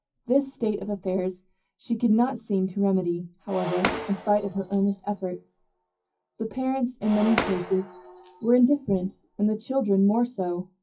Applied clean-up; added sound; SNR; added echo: classical method WPE with log-MMSE.